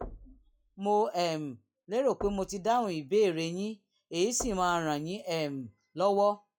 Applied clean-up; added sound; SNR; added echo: classical method log-MMSE.